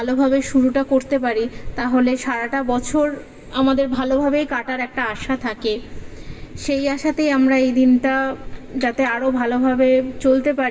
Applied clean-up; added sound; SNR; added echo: none; none; none; reverberation time 2.8 s.